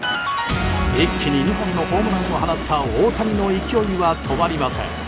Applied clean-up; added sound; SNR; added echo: none; Gunshot, gunfire / Fireworks + Wind instrument, woodwind instrument; 7 dB; none.